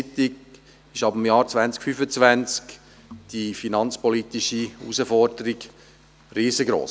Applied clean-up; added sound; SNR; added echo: none; none; none; none.